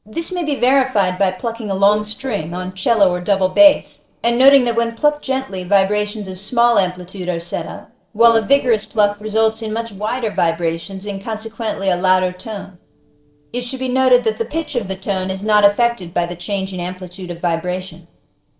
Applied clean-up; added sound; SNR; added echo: neural separator model SepFormer DNS4.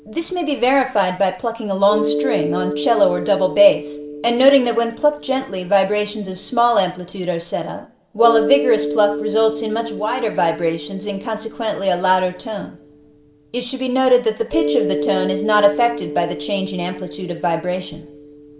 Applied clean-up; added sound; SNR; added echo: none; Mallet percussion; 8 dB; reverberation time 0.6 s.